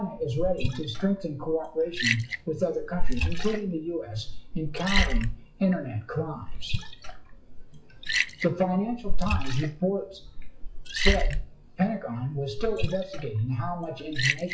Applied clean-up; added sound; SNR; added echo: classical method WPE with log-MMSE.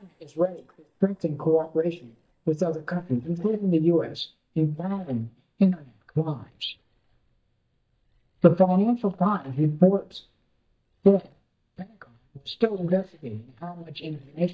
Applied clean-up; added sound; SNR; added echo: neural mask model DeepFilterNet 3.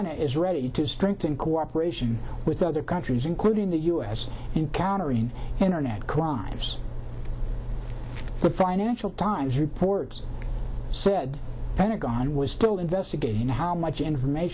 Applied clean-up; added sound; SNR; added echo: none; none; none; none.